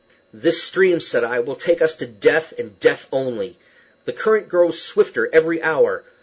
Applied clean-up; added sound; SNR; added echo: none; none; none; none.